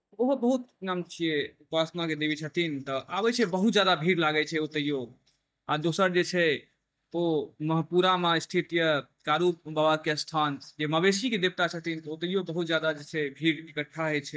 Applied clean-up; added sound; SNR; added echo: neural mask model DeepFilterNet 3.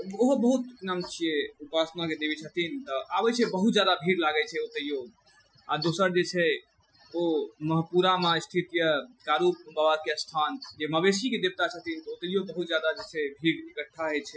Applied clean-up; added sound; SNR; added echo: classical method Wiener filter.